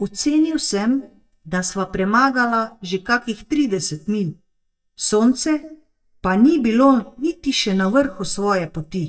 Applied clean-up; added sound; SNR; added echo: neural mask model DeepFilterNet 3.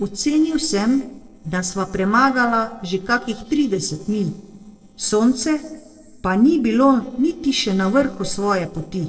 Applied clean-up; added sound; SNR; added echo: neural separator model SepFormer DNS4.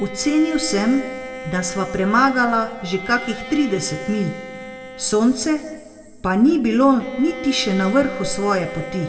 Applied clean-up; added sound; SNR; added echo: none; Bowed string instrument; 13 dB; reverberation time 1.6 s.